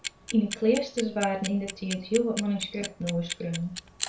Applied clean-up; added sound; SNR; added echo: none; Clock; 10 dB; reverberation time 0.3 s.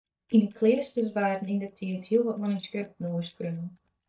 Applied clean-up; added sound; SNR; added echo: neural mask model DeepFilterNet 3.